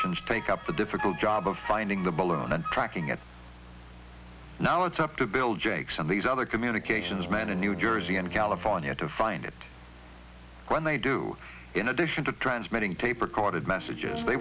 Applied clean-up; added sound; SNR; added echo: none; Brass instrument; 12 dB; none.